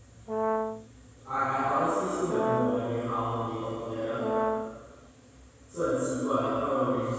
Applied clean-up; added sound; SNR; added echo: none; Brass instrument; 1 dB; reverberation time 2.0 s.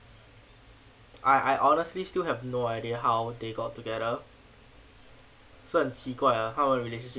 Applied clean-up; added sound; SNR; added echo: none; none; none; none.